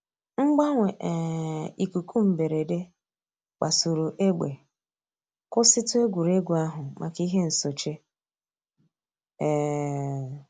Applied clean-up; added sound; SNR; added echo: none; none; none; none.